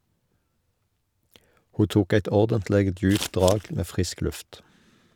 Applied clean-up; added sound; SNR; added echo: none; Scissors; 9 dB; none.